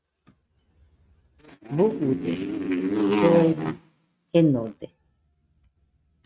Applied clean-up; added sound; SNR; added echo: neural mask model RNNoise.